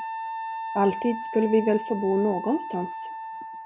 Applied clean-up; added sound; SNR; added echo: none; Wind instrument, woodwind instrument; 8 dB; none.